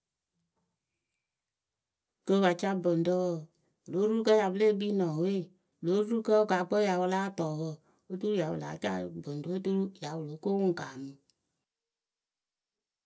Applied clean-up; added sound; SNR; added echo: none; none; none; none.